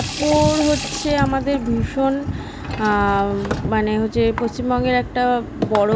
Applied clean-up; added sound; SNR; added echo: none; Sink (filling or washing) / Water tap, faucet; 11 dB; none.